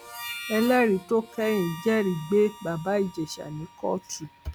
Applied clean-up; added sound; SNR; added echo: none; Harmonica; 15 dB; none.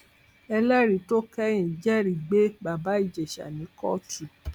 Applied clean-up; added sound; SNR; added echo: none; none; none; none.